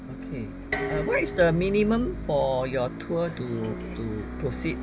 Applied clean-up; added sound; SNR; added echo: none; Bus + Dishes, pots, and pans; 6 dB; none.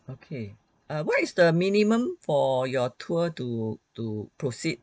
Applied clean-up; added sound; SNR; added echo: none; none; none; none.